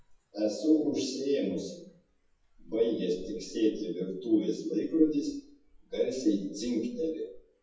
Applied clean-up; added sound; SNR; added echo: classical method WPE with log-MMSE.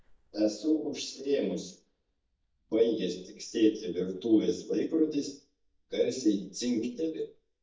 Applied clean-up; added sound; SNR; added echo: neural mask model DeepFilterNet 3.